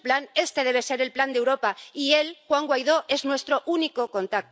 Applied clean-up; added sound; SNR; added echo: none; none; none; none.